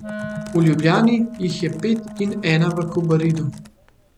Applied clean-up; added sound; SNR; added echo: none; Wind instrument, woodwind instrument + Typing; 13 dB; none.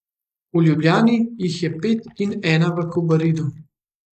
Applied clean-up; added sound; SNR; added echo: neural mask model Resemble Enhance denoiser.